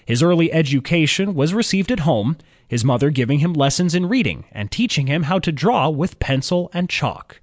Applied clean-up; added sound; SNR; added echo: none; none; none; none.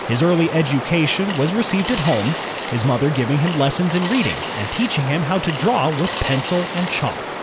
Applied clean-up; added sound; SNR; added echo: none; Coin (dropping) / Glass + Stream; 5 dB; none.